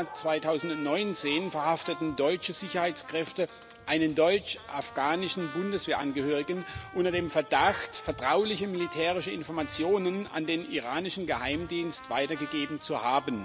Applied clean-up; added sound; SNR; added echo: none; Trumpet + Dog; 15 dB; none.